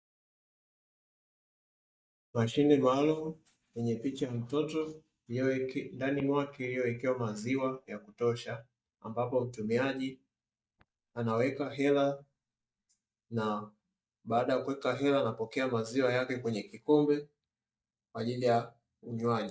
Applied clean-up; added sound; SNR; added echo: neural mask model DeepFilterNet 3.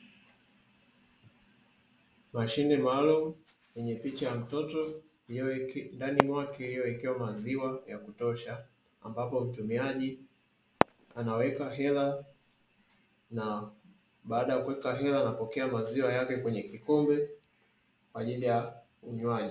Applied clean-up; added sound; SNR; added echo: none; Fireworks; 4 dB; none.